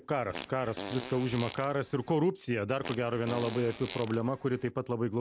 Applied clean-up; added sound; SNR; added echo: none; Fart; 12 dB; none.